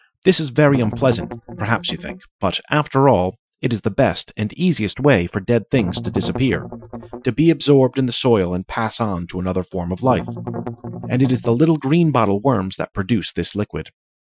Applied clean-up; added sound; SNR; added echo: classical method Wiener filter.